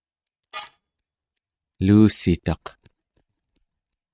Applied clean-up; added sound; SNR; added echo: neural mask model RNNoise.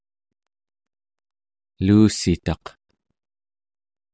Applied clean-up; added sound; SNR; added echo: none; none; none; none.